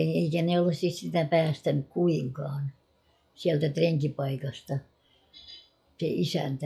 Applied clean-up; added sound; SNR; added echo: classical method log-MMSE.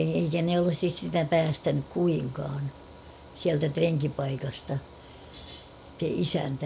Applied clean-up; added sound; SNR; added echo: none; Mechanical fan; 19 dB; none.